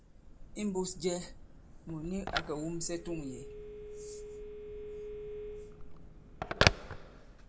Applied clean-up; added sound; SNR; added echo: none; Telephone; -3 dB; none.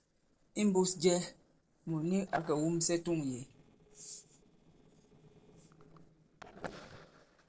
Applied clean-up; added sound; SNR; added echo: neural separator model SepFormer DNS4.